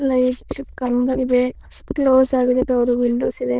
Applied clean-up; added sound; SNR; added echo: neural diffusion model UNIVERSE++.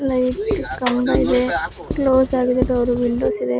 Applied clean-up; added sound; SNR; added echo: none; Writing; 10 dB; none.